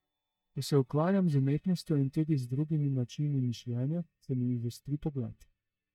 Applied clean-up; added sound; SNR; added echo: neural mask model DeepFilterNet 3.